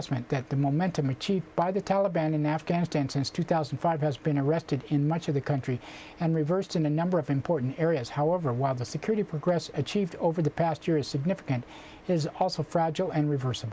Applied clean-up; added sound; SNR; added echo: none; none; none; none.